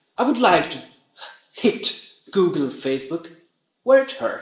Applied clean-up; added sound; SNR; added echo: none; none; none; reverberation time 0.5 s.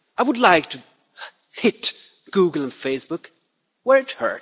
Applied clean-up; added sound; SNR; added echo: none; none; none; none.